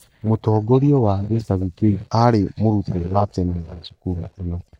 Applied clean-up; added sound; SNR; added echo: neural mask model DeepFilterNet 3.